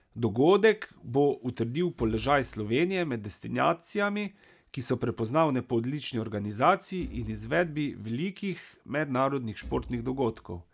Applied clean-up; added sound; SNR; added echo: none; Thump, thud; 16 dB; none.